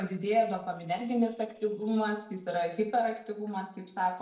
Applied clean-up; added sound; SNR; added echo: neural separator model SepFormer DNS4.